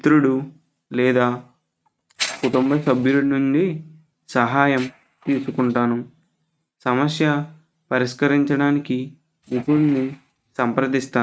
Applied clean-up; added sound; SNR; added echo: neural mask model RNNoise.